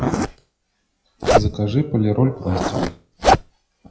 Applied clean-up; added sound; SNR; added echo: classical method WPE with log-MMSE.